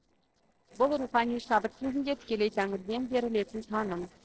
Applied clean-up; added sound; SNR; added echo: neural separator model SepFormer DNS4.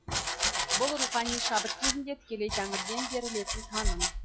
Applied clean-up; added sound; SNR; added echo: classical method log-MMSE.